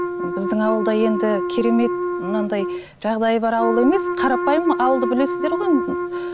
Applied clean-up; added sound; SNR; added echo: none; Wind instrument, woodwind instrument; 3 dB; none.